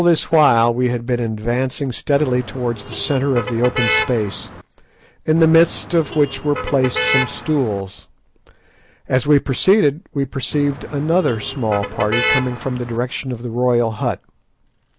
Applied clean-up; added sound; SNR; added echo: none; Motor vehicle (road); 6 dB; none.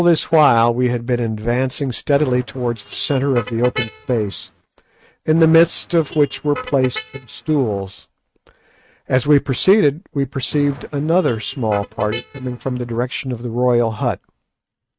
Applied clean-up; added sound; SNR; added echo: neural mask model RNNoise.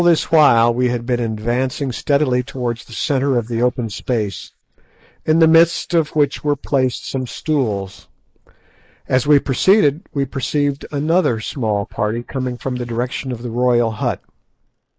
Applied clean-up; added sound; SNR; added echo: neural mask model Resemble Enhance denoiser.